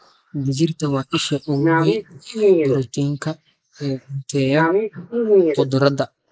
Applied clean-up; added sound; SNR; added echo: neural mask model Resemble Enhance denoiser.